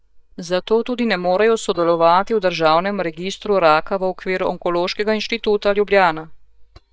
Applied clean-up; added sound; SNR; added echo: neural mask model DeepFilterNet 3.